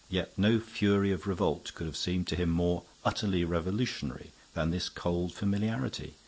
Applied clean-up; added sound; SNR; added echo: none; none; none; none.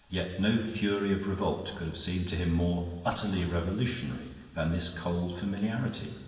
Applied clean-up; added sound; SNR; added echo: none; none; none; reverberation time 1.4 s.